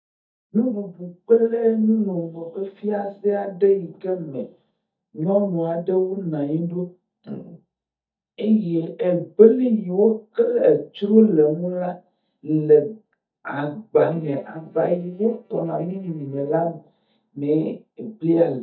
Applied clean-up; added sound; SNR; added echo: neural mask model DeepFilterNet 3.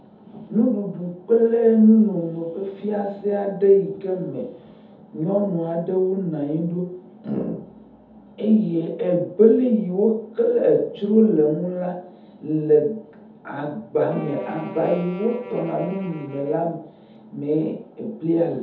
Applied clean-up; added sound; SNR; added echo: none; Wind instrument, woodwind instrument; 19 dB; reverberation time 0.6 s.